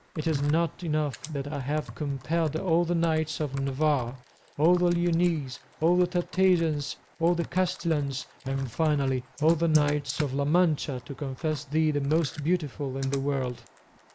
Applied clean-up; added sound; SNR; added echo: neural mask model Resemble Enhance denoiser.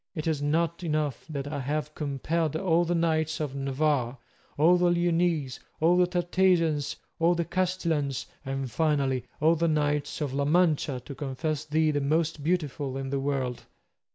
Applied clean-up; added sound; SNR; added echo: none; none; none; none.